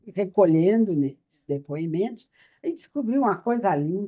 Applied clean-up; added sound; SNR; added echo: neural mask model DeepFilterNet 3.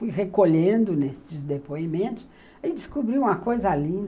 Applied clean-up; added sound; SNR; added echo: none; none; none; none.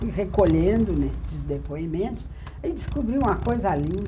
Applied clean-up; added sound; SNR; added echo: none; Motorcycle; 6 dB; none.